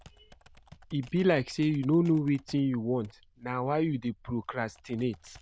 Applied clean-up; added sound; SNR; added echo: neural diffusion model UNIVERSE++.